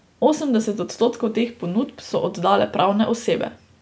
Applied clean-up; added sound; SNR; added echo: none; none; none; none.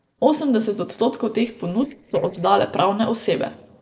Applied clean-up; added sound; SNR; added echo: neural separator model SepFormer DNS4.